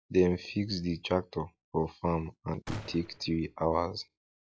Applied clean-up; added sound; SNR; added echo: classical method log-MMSE.